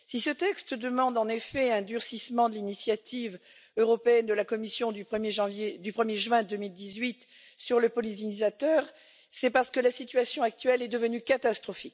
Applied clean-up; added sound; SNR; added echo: none; none; none; none.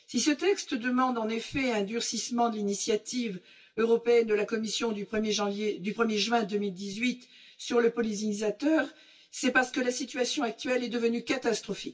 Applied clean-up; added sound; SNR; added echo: none; none; none; reverberation time 0.1 s.